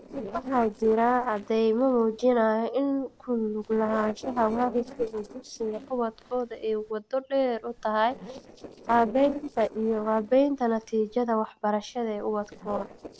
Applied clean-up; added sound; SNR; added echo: neural separator model SepFormer DNS4.